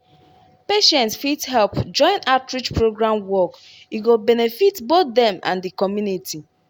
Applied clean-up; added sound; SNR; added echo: none; none; none; none.